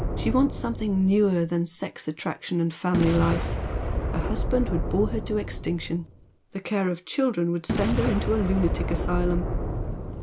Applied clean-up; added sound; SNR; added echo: none; Boom; 3 dB; none.